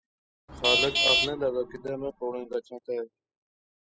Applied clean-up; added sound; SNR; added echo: classical method spectral subtraction.